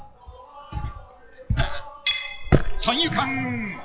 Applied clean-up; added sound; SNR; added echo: classical method log-MMSE.